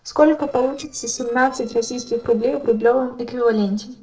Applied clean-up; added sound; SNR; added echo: neural separator model SepFormer DNS4.